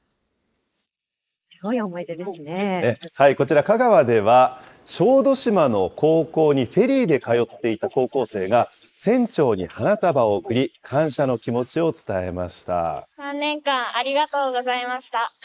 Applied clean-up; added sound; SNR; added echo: neural mask model Resemble Enhance denoiser.